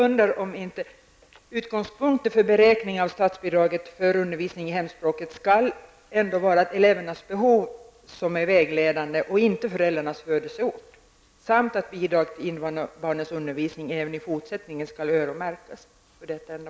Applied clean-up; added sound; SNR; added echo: none; none; none; none.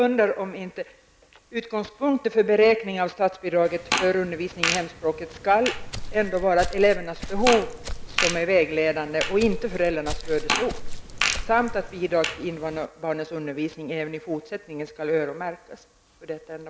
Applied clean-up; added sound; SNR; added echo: none; Walk, footsteps + Fart; 5 dB; none.